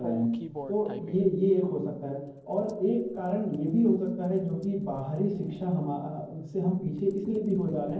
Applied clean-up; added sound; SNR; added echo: neural separator model SepFormer DNS4.